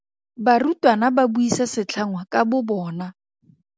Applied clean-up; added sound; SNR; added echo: none; none; none; none.